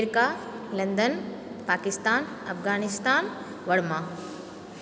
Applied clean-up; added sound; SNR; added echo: none; none; none; none.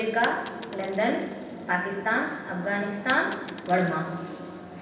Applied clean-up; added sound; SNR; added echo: none; Coin (dropping); 14 dB; reverberation time 0.9 s.